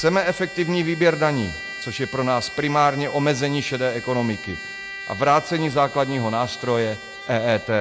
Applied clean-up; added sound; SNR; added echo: none; Trumpet; 13 dB; none.